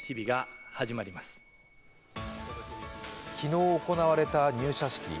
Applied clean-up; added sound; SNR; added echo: none; Bell; 6 dB; none.